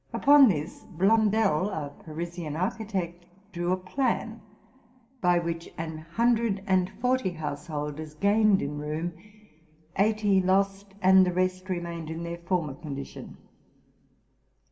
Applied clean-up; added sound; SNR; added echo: none; none; none; reverberation time 1.7 s.